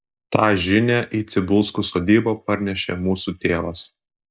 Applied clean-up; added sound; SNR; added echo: neural mask model Resemble Enhance denoiser.